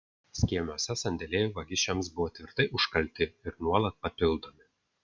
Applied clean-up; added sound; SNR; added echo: none; none; none; none.